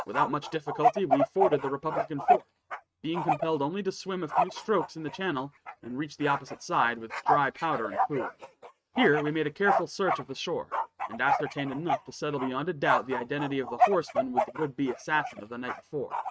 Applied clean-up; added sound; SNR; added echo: neural mask model RNNoise.